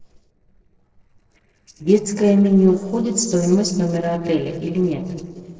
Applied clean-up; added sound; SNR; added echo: neural separator model SepFormer DNS4.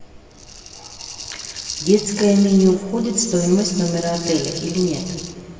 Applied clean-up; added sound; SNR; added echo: none; Rattle (instrument); 13 dB; reverberation time 2.1 s.